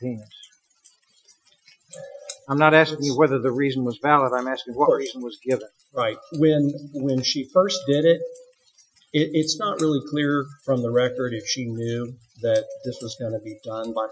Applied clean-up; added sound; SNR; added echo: classical method Wiener filter.